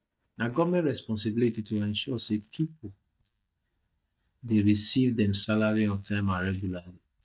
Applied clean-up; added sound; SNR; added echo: neural mask model DeepFilterNet 3.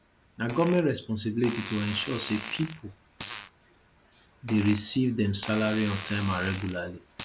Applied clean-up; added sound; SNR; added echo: none; Fart; 13 dB; none.